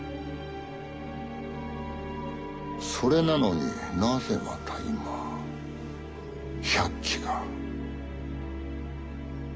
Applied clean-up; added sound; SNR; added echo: none; none; none; none.